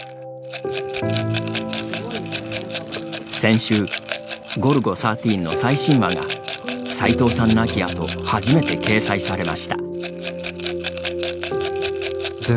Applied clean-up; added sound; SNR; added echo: none; Rattle / Glass; 11 dB; none.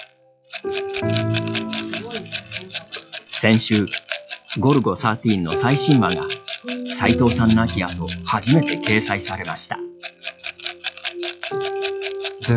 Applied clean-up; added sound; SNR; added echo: classical method log-MMSE.